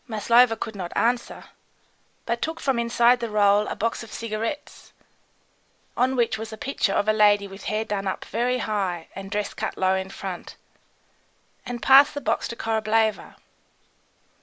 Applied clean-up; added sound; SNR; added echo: none; none; none; none.